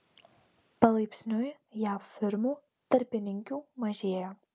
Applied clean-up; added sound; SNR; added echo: none; none; none; none.